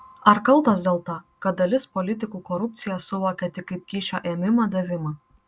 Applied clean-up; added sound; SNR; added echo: none; none; none; none.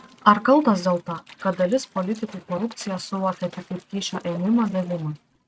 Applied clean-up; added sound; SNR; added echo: neural mask model RNNoise.